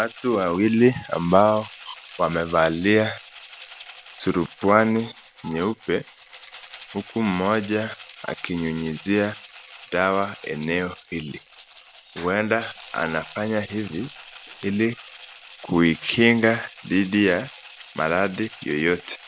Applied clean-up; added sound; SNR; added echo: none; Rattle (instrument); 14 dB; none.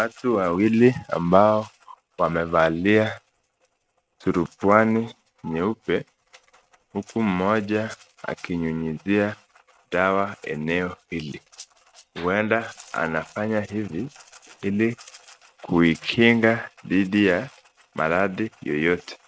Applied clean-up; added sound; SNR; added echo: neural mask model RNNoise.